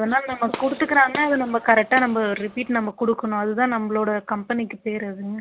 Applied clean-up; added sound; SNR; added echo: none; Gunshot, gunfire; 16 dB; none.